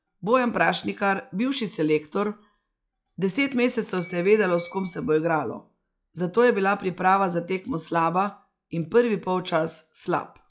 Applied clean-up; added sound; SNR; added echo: classical method log-MMSE.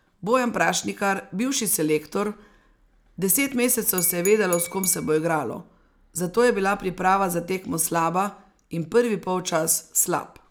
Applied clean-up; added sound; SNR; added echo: none; Glass / Bell; 12 dB; none.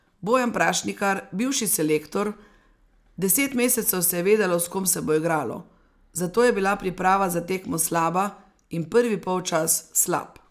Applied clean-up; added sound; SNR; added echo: none; none; none; none.